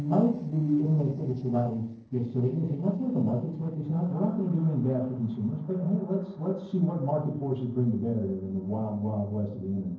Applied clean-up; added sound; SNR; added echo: neural separator model SepFormer DNS4.